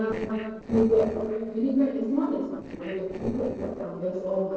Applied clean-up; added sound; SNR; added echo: neural separator model SepFormer DNS4.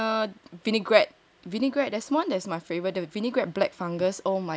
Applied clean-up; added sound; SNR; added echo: none; none; none; none.